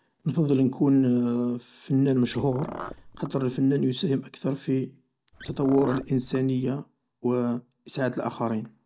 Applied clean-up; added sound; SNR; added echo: none; Car; 14 dB; none.